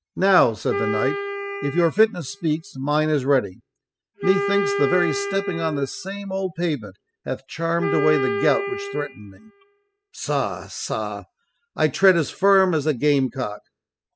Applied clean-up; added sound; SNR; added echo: classical method spectral subtraction.